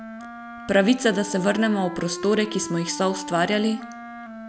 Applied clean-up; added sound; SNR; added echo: none; Wind instrument, woodwind instrument; 12 dB; none.